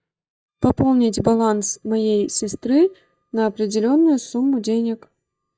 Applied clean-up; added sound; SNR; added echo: neural mask model DeepFilterNet 3.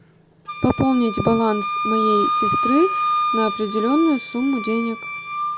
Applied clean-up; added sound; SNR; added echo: none; Wind instrument, woodwind instrument; 3 dB; none.